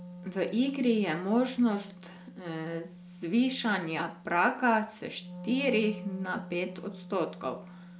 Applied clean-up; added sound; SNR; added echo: none; Wind instrument, woodwind instrument; 15 dB; none.